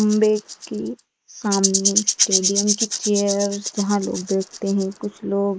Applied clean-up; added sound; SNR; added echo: neural mask model Resemble Enhance denoiser.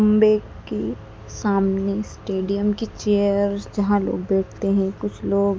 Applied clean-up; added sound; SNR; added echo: none; none; none; none.